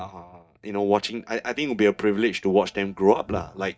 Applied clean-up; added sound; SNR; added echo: neural mask model DeepFilterNet 3.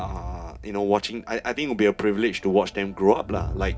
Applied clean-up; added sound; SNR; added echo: none; Crowd; 11 dB; reverberation time 0.3 s.